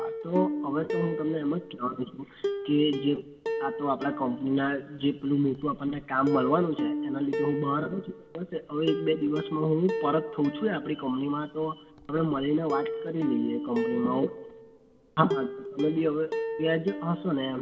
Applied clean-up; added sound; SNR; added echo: none; Plucked string instrument; 6 dB; reverberation time 1.3 s.